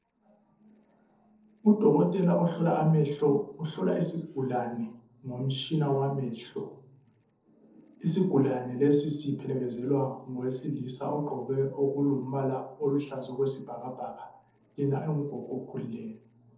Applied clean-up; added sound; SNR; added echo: neural separator model SepFormer DNS4.